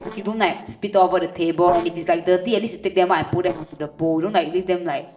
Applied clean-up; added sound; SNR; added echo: neural separator model SepFormer DNS4.